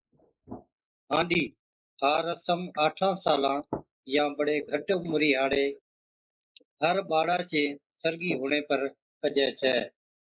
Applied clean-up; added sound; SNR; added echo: neural mask model Resemble Enhance denoiser.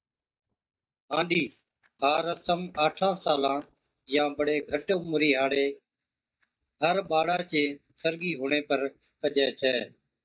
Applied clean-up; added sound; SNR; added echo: neural mask model DeepFilterNet 3.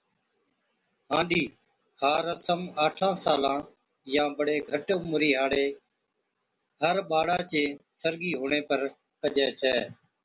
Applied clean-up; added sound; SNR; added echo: none; none; none; none.